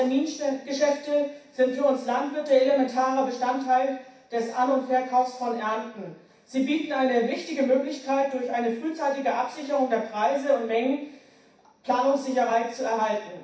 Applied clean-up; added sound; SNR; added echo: none; none; none; reverberation time 0.6 s.